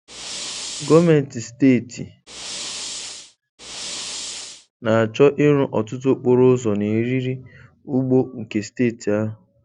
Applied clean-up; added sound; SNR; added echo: none; Fire; 11 dB; none.